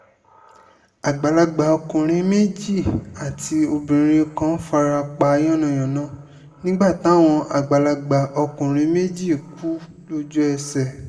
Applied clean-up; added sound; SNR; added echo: none; none; none; reverberation time 1.3 s.